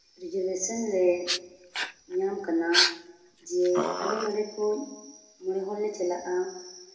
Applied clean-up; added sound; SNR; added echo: none; Dog; 2 dB; reverberation time 0.9 s.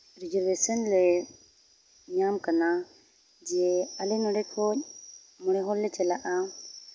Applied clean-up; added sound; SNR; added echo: none; none; none; none.